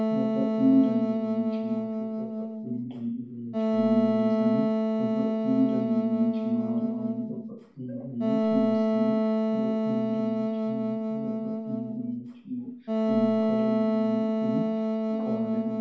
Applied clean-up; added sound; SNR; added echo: none; Wind instrument, woodwind instrument; -4 dB; reverberation time 0.6 s.